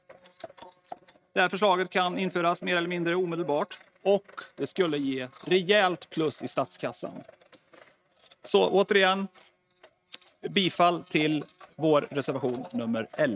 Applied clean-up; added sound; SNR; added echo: neural mask model RNNoise.